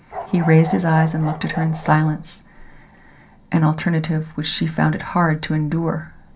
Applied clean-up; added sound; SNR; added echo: none; Bark; 12 dB; reverberation time 0.3 s.